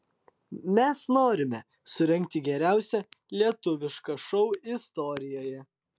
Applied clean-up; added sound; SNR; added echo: none; none; none; none.